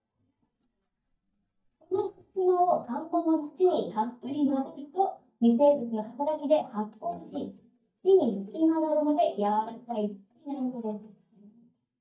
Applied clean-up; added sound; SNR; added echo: neural mask model DeepFilterNet 3.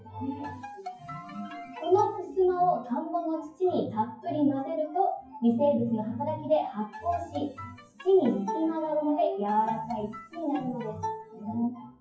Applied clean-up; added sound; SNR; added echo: classical method WPE with log-MMSE.